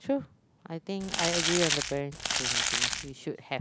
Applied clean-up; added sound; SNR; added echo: none; Crumpling, crinkling; -4 dB; none.